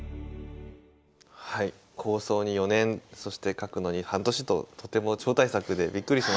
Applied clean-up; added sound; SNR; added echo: none; none; none; none.